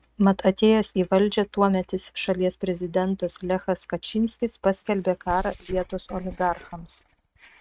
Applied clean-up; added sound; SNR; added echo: neural mask model RNNoise.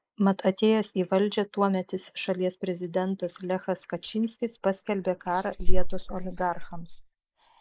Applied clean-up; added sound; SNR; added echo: neural mask model Resemble Enhance denoiser.